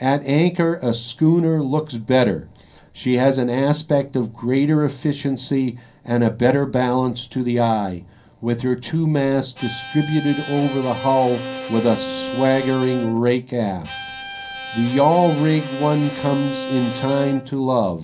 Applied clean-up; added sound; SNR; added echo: none; Bowed string instrument; 10 dB; reverberation time 0.3 s.